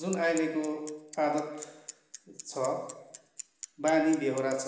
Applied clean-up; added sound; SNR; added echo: none; Bicycle; 16 dB; reverberation time 1.1 s.